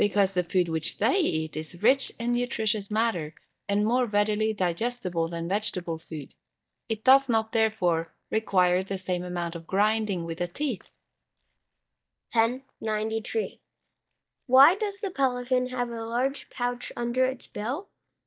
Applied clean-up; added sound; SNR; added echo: neural mask model DeepFilterNet 3.